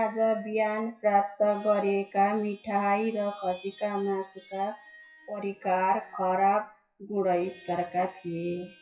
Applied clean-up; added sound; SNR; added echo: classical method WPE with log-MMSE.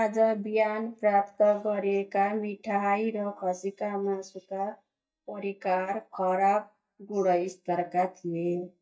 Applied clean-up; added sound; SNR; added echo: neural mask model DeepFilterNet 3.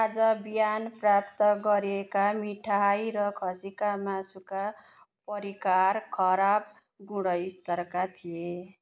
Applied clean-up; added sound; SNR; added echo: none; none; none; none.